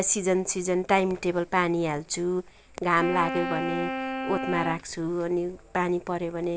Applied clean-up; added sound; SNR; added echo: none; Wind instrument, woodwind instrument; 6 dB; none.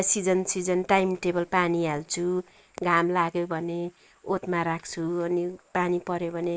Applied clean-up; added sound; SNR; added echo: neural mask model Resemble Enhance denoiser.